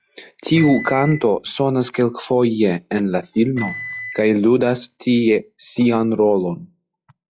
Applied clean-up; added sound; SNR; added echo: classical method log-MMSE.